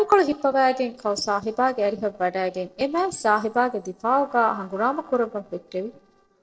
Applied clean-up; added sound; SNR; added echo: neural separator model SepFormer DNS4.